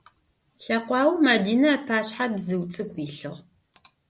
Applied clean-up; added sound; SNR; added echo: none; none; none; none.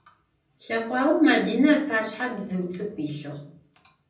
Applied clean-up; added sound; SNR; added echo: none; none; none; reverberation time 0.6 s.